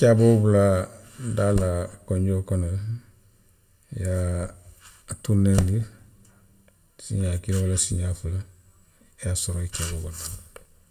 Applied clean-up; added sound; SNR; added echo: none; none; none; reverberation time 0.9 s.